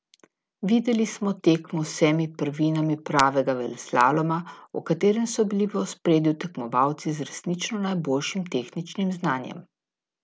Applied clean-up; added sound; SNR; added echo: none; none; none; none.